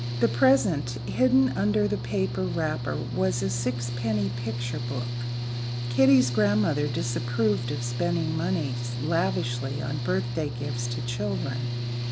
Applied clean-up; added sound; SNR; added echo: none; Mechanical fan / Engine; 3 dB; none.